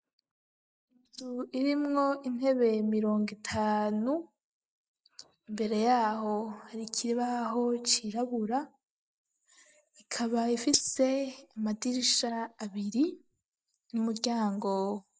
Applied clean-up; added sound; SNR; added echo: neural mask model DeepFilterNet 3.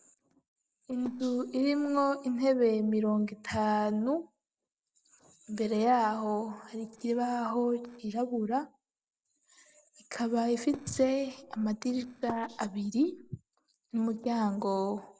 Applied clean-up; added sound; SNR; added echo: neural separator model SepFormer DNS4.